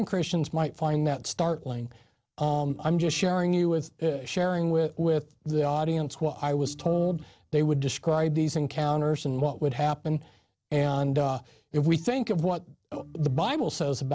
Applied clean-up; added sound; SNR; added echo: neural separator model SepFormer DNS4.